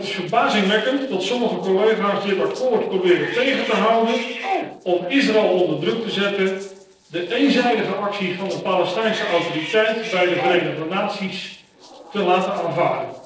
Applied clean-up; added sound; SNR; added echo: neural separator model SepFormer DNS4.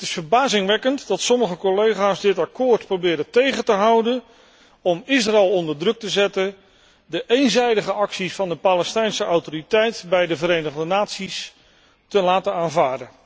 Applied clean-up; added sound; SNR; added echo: none; none; none; none.